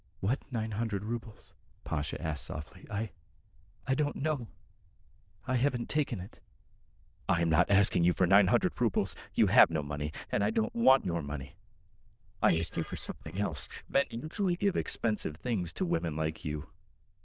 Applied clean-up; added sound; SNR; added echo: neural diffusion model UNIVERSE++.